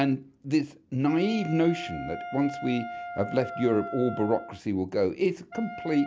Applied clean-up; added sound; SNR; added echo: none; Wind instrument, woodwind instrument; 12 dB; none.